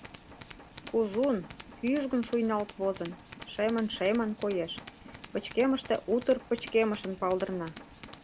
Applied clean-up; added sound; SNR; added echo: none; Tools; 17 dB; none.